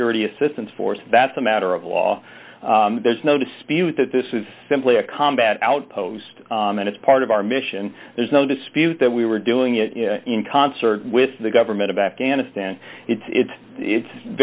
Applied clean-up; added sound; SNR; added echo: none; none; none; none.